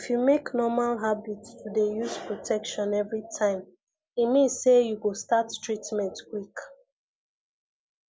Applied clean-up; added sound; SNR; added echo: none; none; none; none.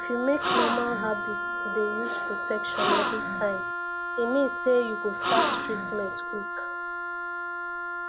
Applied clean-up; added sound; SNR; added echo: none; Wind instrument, woodwind instrument + Gasp; -1 dB; none.